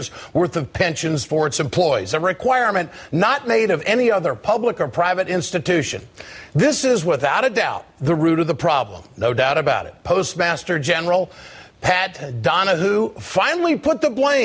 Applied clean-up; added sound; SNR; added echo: none; none; none; none.